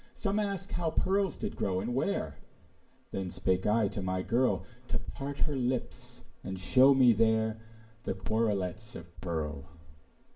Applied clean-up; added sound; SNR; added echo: none; none; none; reverberation time 0.4 s.